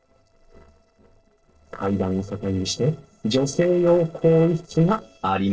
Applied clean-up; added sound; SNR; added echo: neural separator model SepFormer DNS4.